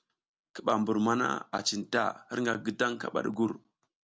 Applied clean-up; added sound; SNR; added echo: none; none; none; none.